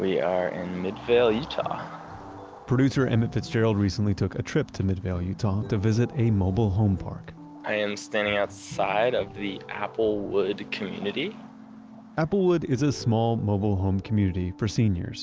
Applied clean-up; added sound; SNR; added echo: none; none; none; none.